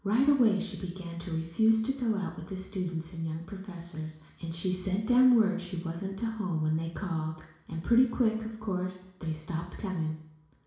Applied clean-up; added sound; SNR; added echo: none; none; none; reverberation time 0.7 s.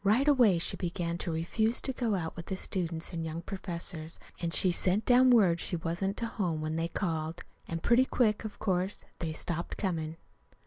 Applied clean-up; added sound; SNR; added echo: none; none; none; none.